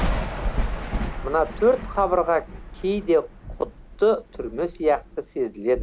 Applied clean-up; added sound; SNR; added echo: none; Thunder; 6 dB; none.